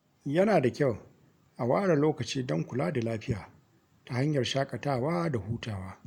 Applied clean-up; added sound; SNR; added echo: none; none; none; none.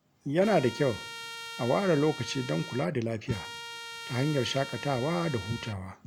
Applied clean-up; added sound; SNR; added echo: none; Trumpet; 12 dB; none.